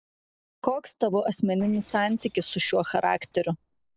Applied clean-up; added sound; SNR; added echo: neural separator model SepFormer DNS4.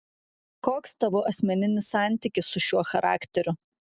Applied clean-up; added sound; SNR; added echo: none; none; none; none.